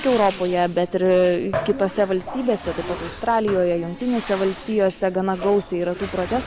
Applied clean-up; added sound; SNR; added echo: none; Bathtub (filling or washing) + Hi-hat; 13 dB; none.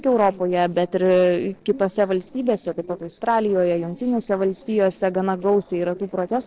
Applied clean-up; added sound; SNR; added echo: neural separator model SepFormer DNS4.